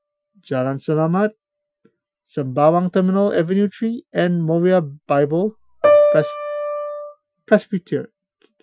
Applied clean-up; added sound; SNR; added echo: classical method Wiener filter.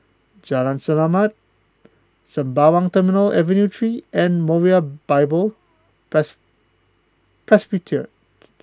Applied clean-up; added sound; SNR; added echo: none; none; none; none.